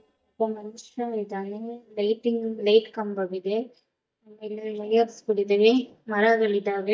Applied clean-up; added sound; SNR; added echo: neural mask model DeepFilterNet 3.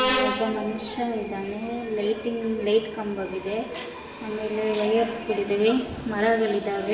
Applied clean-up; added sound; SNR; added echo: none; Subway, metro, underground; 7 dB; reverberation time 0.8 s.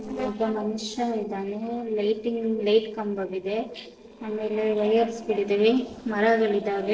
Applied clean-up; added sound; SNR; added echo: neural separator model SepFormer DNS4.